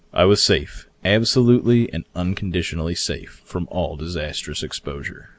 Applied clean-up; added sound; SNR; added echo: none; none; none; none.